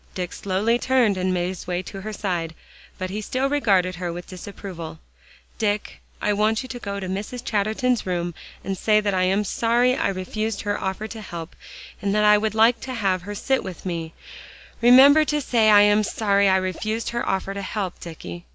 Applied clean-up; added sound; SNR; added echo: none; none; none; none.